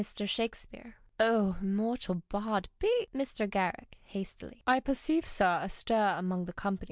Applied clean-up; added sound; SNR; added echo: none; none; none; none.